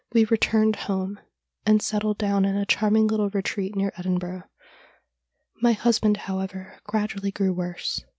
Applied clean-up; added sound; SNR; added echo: none; none; none; none.